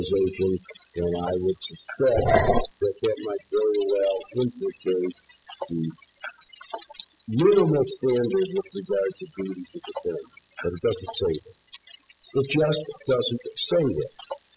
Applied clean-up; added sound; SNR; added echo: classical method spectral subtraction.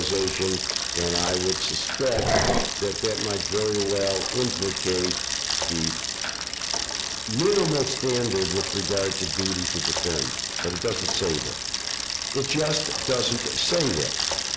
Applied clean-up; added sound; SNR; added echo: none; Bicycle + Growling; 0 dB; none.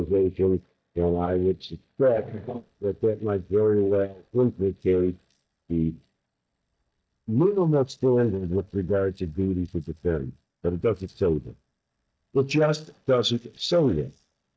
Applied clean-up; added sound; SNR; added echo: neural mask model DeepFilterNet 3.